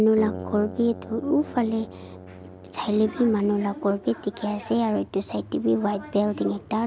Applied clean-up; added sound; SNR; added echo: none; Keyboard (musical); 14 dB; none.